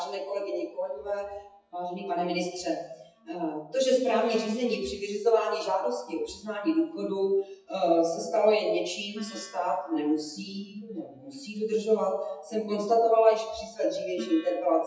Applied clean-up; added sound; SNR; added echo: classical method WPE with log-MMSE.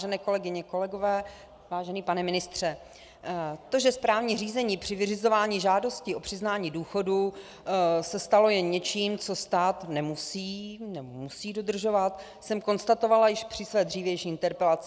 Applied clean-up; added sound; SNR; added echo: none; none; none; none.